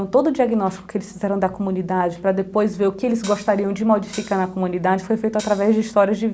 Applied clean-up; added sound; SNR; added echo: none; Hi-hat; 19 dB; none.